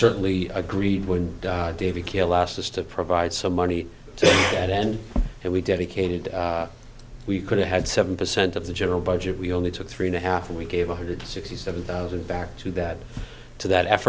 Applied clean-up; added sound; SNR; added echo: none; none; none; none.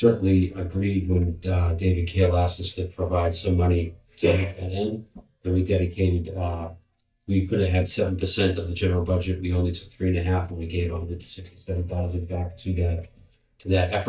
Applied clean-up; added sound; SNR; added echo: neural mask model DeepFilterNet 3.